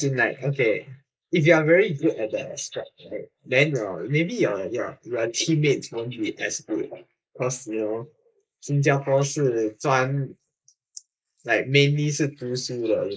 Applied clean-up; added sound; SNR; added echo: neural mask model Resemble Enhance denoiser.